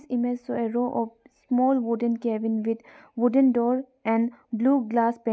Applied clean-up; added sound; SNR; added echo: none; none; none; none.